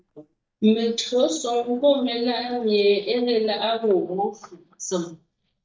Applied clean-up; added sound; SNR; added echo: neural mask model DeepFilterNet 3.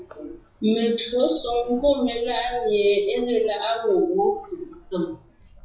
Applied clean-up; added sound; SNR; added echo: classical method WPE with log-MMSE.